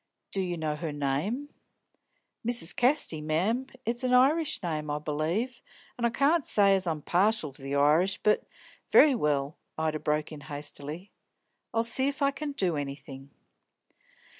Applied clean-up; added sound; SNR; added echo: none; none; none; none.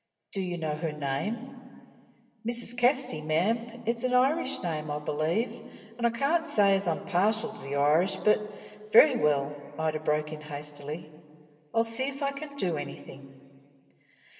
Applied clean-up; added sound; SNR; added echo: none; none; none; reverberation time 2.0 s.